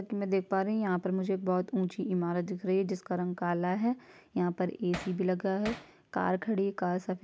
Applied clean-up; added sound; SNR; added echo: none; Hammer; 11 dB; none.